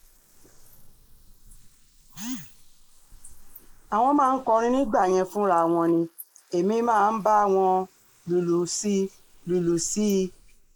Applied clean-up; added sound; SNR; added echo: neural mask model Resemble Enhance denoiser.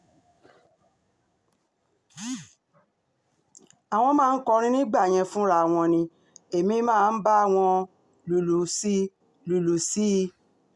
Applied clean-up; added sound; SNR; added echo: none; none; none; none.